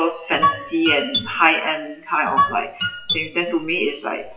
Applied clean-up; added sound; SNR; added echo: classical method WPE with log-MMSE.